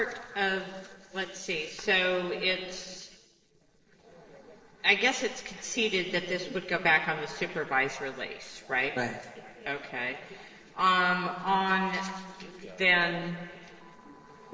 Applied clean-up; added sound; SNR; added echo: neural separator model SepFormer DNS4.